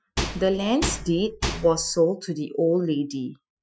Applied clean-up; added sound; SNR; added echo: classical method Wiener filter.